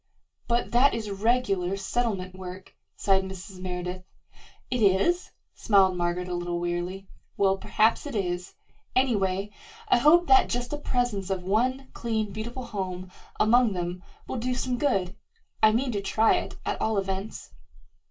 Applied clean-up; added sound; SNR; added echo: none; none; none; reverberation time 0.1 s.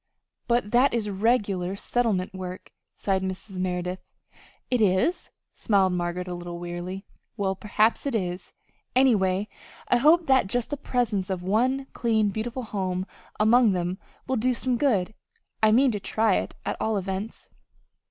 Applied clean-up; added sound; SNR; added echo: none; none; none; none.